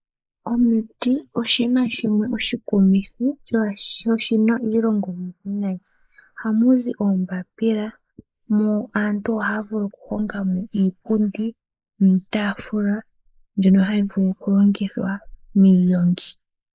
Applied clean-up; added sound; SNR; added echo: neural mask model Resemble Enhance denoiser.